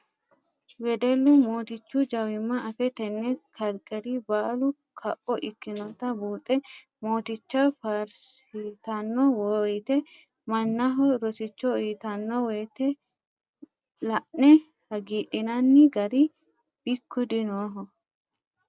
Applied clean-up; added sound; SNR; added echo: none; none; none; none.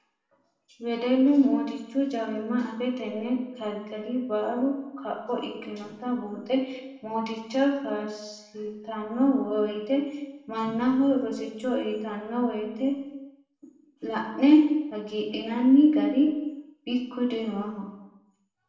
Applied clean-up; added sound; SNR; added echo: none; none; none; reverberation time 0.8 s.